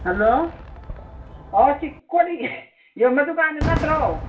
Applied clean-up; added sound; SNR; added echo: none; Fireworks; 10 dB; reverberation time 0.3 s.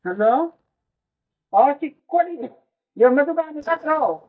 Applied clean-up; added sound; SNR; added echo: neural mask model DeepFilterNet 3.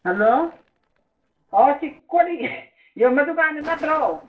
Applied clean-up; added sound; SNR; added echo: neural separator model SepFormer DNS4.